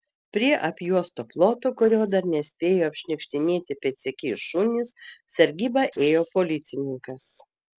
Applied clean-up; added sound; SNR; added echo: neural separator model SepFormer DNS4.